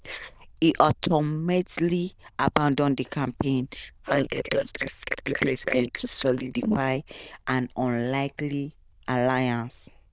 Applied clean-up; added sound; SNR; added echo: neural diffusion model UNIVERSE++.